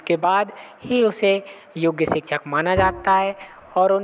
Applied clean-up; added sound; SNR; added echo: none; Bowed string instrument; 12 dB; none.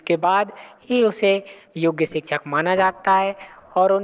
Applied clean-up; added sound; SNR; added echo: neural separator model SepFormer DNS4.